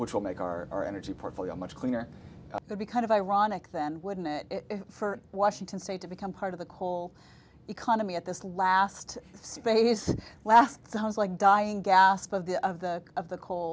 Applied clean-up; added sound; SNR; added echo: none; none; none; none.